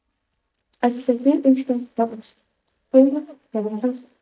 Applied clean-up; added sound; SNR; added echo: neural mask model DeepFilterNet 3.